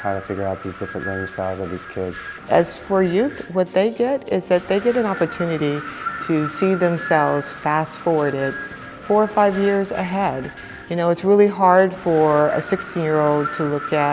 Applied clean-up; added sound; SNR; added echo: none; Wind; 14 dB; none.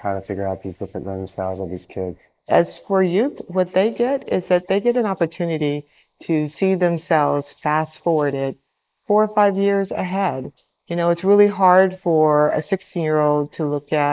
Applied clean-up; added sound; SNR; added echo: neural mask model Resemble Enhance denoiser.